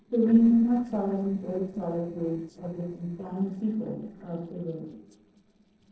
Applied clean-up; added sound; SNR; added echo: neural separator model SepFormer DNS4.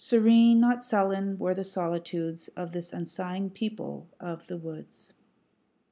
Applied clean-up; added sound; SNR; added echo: none; none; none; none.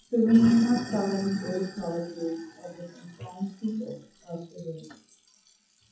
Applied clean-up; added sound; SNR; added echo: classical method WPE with log-MMSE.